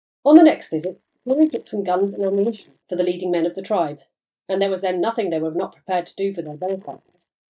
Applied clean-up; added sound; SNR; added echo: neural mask model DeepFilterNet 3.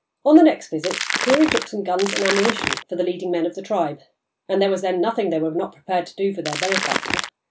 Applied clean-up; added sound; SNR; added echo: none; Crackle; 3 dB; none.